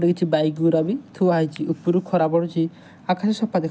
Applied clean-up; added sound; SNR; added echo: none; none; none; none.